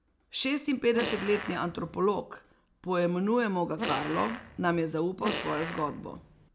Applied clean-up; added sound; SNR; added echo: none; Fart; 8 dB; none.